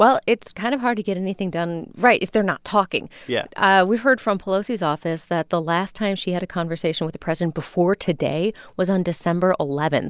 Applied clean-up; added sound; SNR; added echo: none; none; none; none.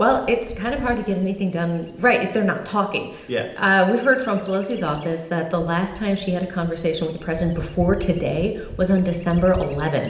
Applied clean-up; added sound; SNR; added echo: none; Bird vocalization, bird call, bird song; 15 dB; reverberation time 0.8 s.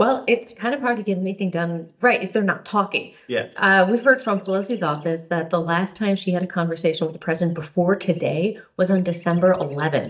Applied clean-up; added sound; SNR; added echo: neural mask model DeepFilterNet 3.